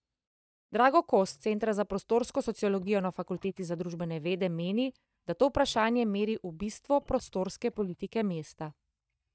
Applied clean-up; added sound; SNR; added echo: neural mask model DeepFilterNet 3.